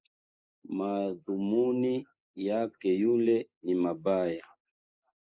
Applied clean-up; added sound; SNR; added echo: neural mask model Resemble Enhance denoiser.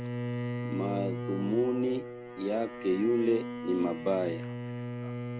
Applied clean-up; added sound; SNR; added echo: none; Bowed string instrument; 5 dB; none.